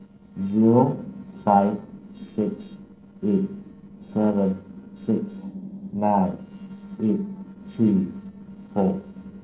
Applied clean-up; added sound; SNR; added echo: neural separator model SepFormer DNS4.